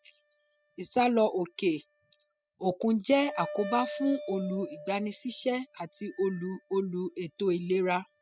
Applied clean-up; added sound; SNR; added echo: classical method spectral subtraction.